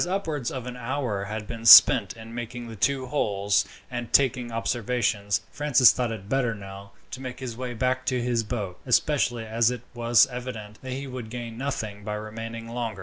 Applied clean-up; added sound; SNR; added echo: none; none; none; none.